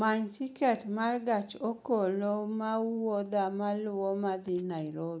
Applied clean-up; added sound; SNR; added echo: none; none; none; none.